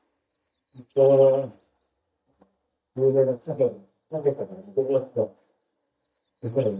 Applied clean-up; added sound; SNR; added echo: neural mask model DeepFilterNet 3.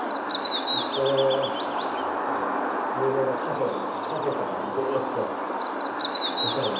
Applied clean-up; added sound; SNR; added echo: none; Bird; -4 dB; reverberation time 0.7 s.